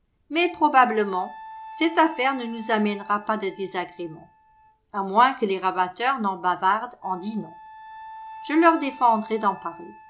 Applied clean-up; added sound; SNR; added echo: none; Wind instrument, woodwind instrument; 19 dB; none.